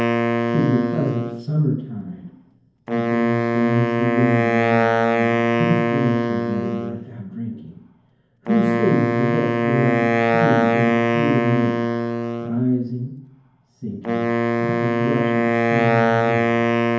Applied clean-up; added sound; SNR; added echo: none; Wind instrument, woodwind instrument; -4 dB; reverberation time 0.9 s.